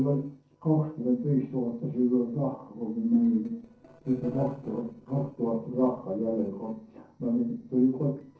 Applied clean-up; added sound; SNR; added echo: neural separator model SepFormer DNS4.